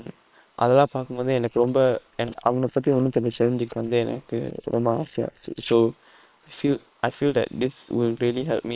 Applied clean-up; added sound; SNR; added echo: neural separator model SepFormer WHAM!.